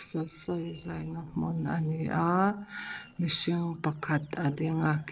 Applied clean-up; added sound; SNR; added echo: neural separator model SepFormer DNS4.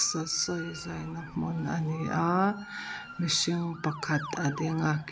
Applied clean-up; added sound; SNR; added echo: none; Motor vehicle (road) / Siren; 14 dB; none.